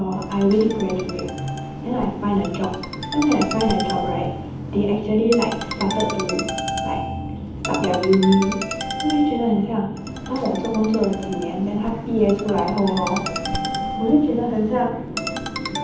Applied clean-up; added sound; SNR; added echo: none; Ringtone; 9 dB; reverberation time 0.8 s.